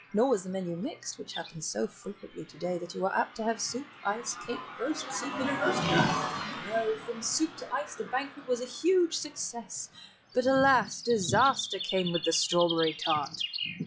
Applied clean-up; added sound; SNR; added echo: classical method log-MMSE.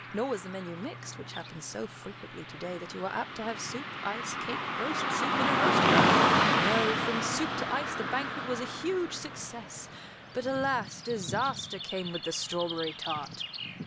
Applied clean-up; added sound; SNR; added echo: none; Car passing by / Traffic noise, roadway noise; -4 dB; none.